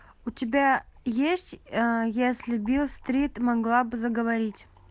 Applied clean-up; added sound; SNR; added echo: none; none; none; none.